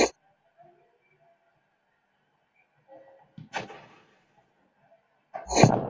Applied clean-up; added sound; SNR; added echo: none; Writing; 1 dB; reverberation time 1.6 s.